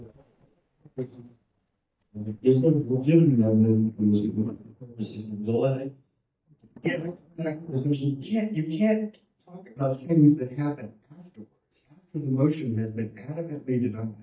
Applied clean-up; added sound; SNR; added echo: neural mask model DeepFilterNet 3.